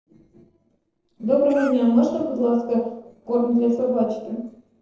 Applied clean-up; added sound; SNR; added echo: neural separator model SepFormer DNS4.